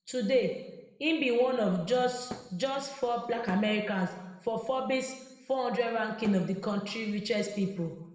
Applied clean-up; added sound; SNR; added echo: none; Thump, thud; 14 dB; reverberation time 1.0 s.